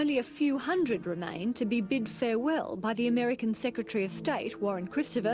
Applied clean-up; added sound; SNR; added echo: none; none; none; none.